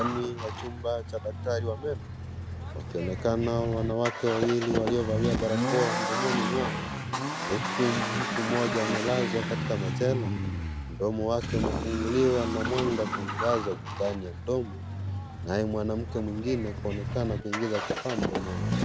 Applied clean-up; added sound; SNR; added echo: none; Accelerating, revving, vroom; 1 dB; none.